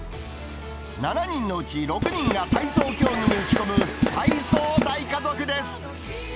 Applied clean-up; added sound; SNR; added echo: none; Tools; -3 dB; none.